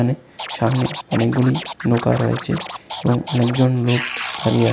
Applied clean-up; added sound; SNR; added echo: none; Scratching (performance technique); 10 dB; none.